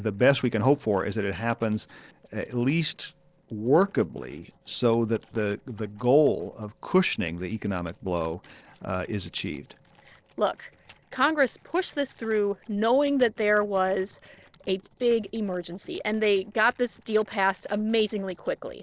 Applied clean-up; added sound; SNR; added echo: neural separator model SepFormer DNS4.